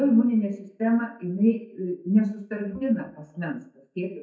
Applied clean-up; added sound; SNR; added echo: neural mask model DeepFilterNet 3.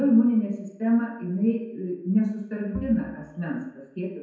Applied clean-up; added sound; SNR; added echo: none; Bowed string instrument; 17 dB; reverberation time 0.9 s.